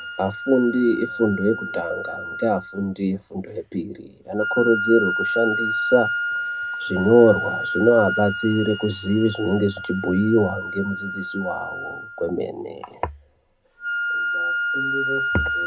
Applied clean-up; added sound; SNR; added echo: none; Wind instrument, woodwind instrument; 5 dB; reverberation time 0.2 s.